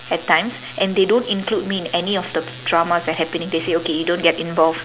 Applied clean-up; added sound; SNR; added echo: none; none; none; none.